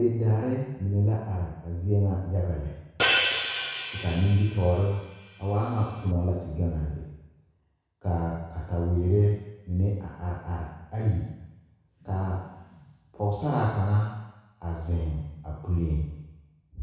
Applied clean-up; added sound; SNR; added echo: none; Hi-hat; -1 dB; reverberation time 1.1 s.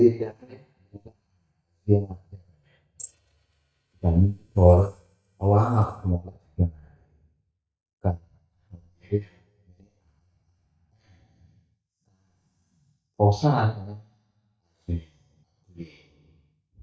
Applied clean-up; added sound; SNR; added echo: neural mask model DeepFilterNet 3.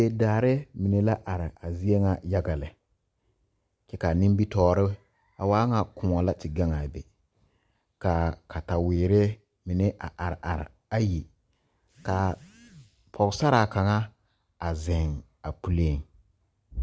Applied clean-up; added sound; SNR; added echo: none; none; none; none.